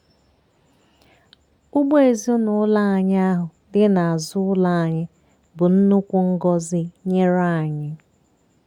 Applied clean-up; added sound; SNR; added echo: none; none; none; none.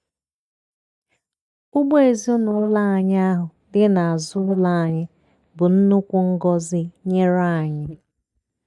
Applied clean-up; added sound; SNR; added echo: neural mask model DeepFilterNet 3.